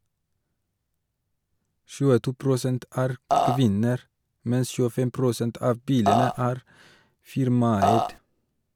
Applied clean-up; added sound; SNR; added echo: none; Burping, eructation; -4 dB; none.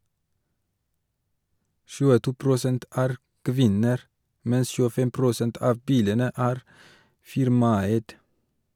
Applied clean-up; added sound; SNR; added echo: none; none; none; none.